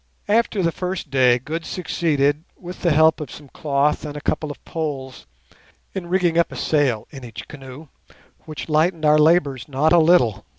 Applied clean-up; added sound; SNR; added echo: none; none; none; none.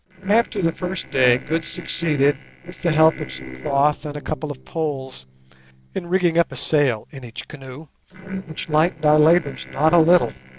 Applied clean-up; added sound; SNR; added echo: neural separator model SepFormer DNS4.